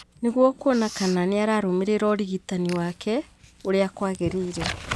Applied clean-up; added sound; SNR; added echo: none; Writing; 14 dB; none.